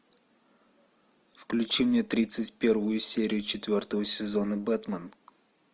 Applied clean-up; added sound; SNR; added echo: none; none; none; none.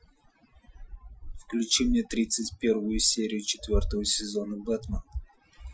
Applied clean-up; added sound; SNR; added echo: classical method Wiener filter.